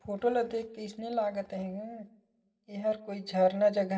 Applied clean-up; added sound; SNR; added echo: none; none; none; reverberation time 0.7 s.